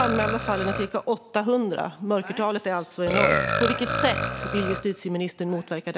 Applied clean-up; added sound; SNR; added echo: none; Burping, eructation; 3 dB; none.